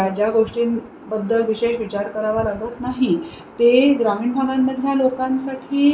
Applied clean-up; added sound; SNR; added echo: none; none; none; none.